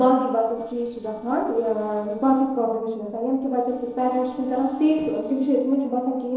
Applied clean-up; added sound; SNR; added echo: neural separator model SepFormer DNS4.